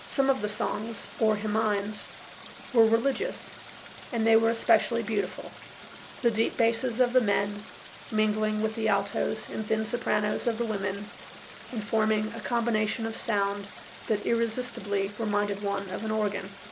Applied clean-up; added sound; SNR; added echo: none; Stream; 15 dB; none.